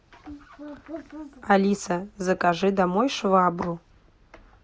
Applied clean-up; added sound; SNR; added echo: none; none; none; none.